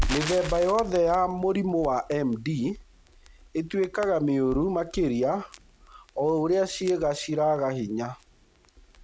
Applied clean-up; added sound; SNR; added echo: none; Crackle; 12 dB; none.